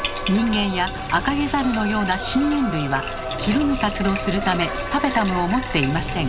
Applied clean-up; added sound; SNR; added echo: none; Bathtub (filling or washing); 10 dB; none.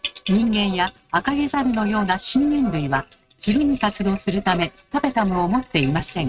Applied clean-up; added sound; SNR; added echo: neural mask model RNNoise.